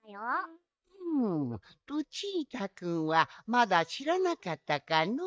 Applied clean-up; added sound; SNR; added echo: neural mask model DeepFilterNet 3.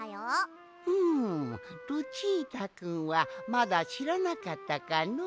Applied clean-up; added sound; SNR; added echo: none; Wind instrument, woodwind instrument; 15 dB; none.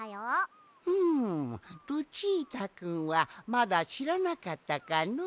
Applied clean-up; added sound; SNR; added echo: none; none; none; none.